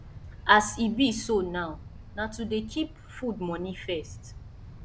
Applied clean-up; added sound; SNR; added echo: none; Wind; 15 dB; none.